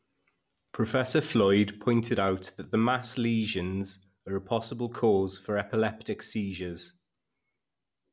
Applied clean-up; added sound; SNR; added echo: none; none; none; none.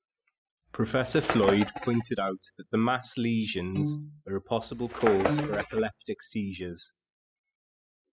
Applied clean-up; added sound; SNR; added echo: classical method spectral subtraction.